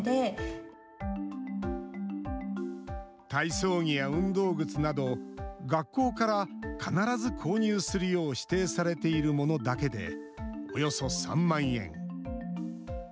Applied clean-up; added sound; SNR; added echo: none; none; none; none.